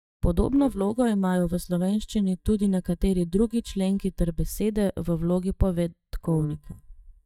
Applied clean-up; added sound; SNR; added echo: neural mask model DeepFilterNet 3.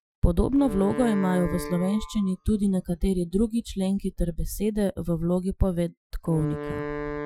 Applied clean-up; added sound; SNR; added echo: classical method Wiener filter.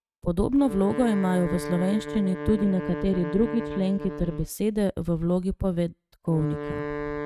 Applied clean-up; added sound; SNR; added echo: neural mask model RNNoise.